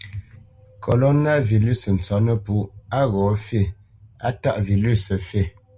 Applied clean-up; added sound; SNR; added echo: none; none; none; none.